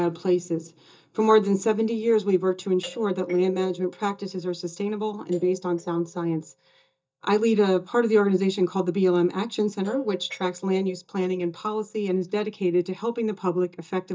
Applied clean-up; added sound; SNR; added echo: neural mask model DeepFilterNet 3.